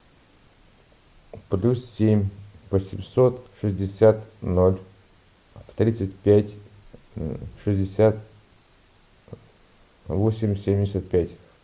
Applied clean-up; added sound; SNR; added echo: none; none; none; none.